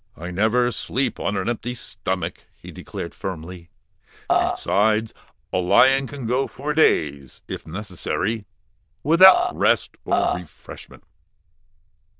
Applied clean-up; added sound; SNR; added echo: neural diffusion model UNIVERSE++.